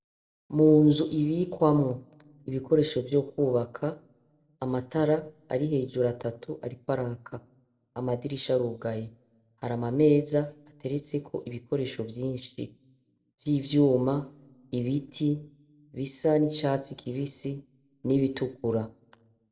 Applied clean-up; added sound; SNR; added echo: none; none; none; reverberation time 0.3 s.